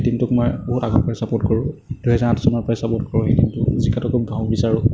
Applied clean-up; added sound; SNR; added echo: none; none; none; none.